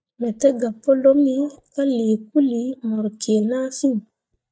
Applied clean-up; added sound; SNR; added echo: neural mask model DeepFilterNet 3.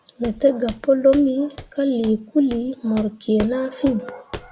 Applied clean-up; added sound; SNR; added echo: none; Walk, footsteps; 17 dB; none.